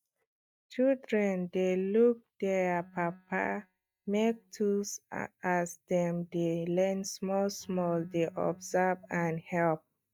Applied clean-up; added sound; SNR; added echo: neural mask model DeepFilterNet 3.